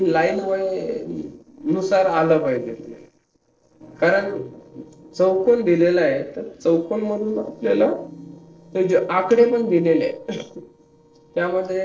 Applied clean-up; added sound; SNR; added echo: neural separator model SepFormer DNS4.